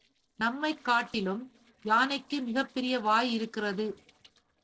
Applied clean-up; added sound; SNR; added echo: neural separator model SepFormer DNS4.